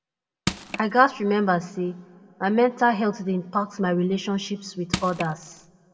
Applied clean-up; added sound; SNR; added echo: none; Crushing; 8 dB; reverberation time 1.1 s.